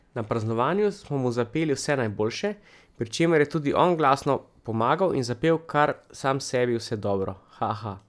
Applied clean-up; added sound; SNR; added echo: none; none; none; none.